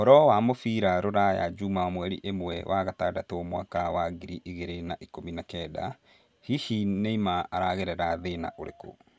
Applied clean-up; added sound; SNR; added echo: none; none; none; none.